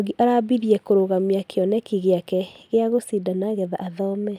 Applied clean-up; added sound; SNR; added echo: none; none; none; none.